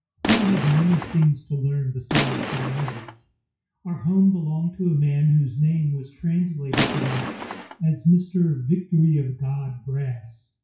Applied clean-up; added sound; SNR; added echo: classical method WPE with log-MMSE.